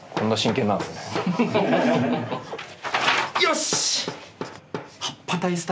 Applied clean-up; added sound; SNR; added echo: none; Hammer; 13 dB; none.